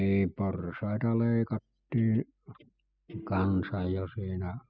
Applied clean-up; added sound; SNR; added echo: classical method spectral subtraction.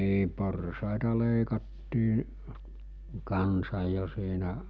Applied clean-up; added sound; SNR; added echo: none; none; none; none.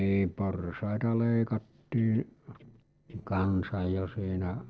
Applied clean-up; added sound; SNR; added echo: neural separator model SepFormer DNS4.